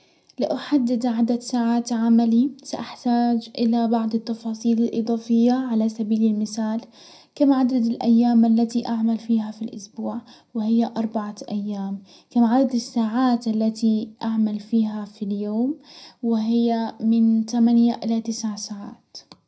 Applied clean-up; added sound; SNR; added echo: none; none; none; reverberation time 0.3 s.